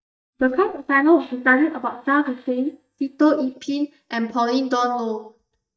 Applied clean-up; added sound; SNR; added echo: neural mask model DeepFilterNet 3.